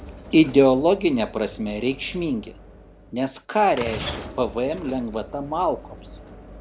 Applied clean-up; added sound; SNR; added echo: none; Sliding door / Train; 15 dB; none.